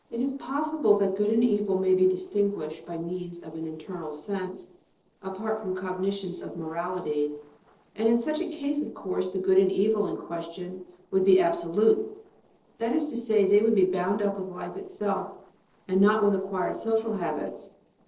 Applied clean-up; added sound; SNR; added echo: neural separator model SepFormer DNS4.